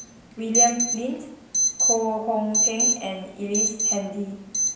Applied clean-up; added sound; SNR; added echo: none; Alarm; -3 dB; reverberation time 0.8 s.